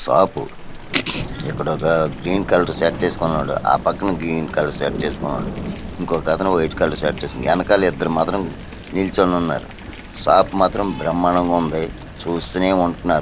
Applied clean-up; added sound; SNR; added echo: none; Thunder / Rain; 11 dB; none.